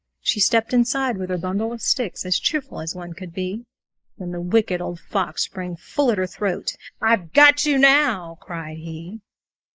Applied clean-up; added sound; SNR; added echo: neural mask model Resemble Enhance denoiser.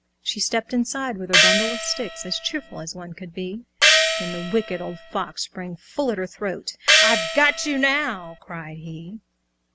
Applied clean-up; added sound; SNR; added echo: none; Gong; -5 dB; none.